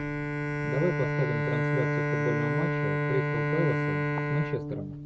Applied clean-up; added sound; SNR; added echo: none; Bowed string instrument; -5 dB; none.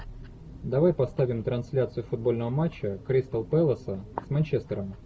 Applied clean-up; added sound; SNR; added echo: none; none; none; none.